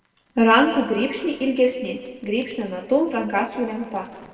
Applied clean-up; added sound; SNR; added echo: neural separator model SepFormer DNS4.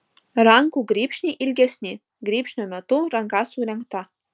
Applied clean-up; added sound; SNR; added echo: none; none; none; none.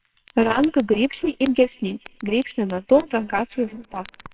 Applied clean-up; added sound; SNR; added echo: neural separator model SepFormer WHAMR!.